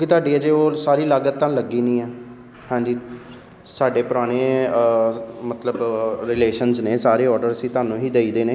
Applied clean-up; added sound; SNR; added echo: none; none; none; none.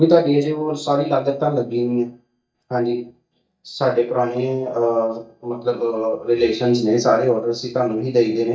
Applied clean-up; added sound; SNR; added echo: neural mask model DeepFilterNet 3.